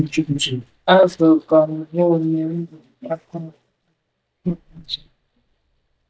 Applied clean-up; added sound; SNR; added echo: neural mask model DeepFilterNet 3.